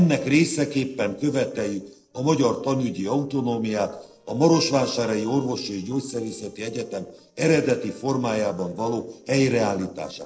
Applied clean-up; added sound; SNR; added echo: neural separator model SepFormer DNS4.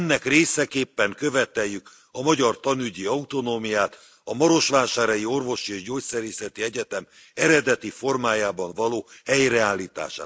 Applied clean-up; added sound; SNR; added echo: none; none; none; none.